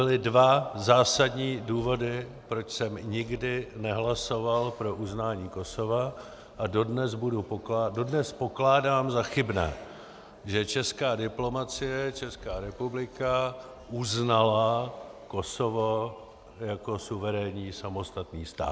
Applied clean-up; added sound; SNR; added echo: none; none; none; none.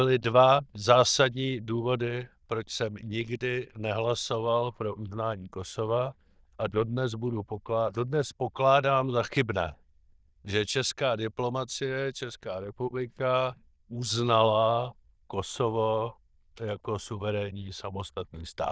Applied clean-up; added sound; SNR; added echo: neural diffusion model UNIVERSE++.